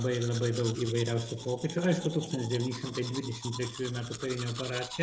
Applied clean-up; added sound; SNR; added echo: none; Domestic sounds, home sounds; 12 dB; none.